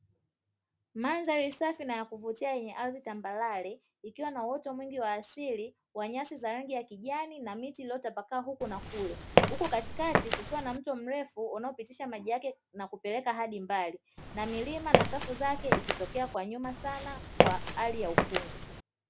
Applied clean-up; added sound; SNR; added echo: none; Walk, footsteps; -5 dB; none.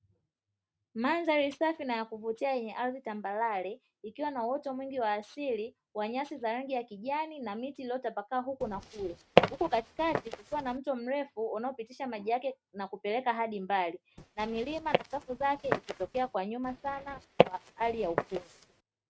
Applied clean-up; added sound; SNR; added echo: neural mask model RNNoise.